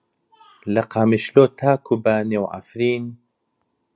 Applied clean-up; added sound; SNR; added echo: none; none; none; none.